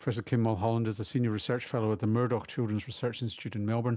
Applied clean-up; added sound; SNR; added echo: none; none; none; none.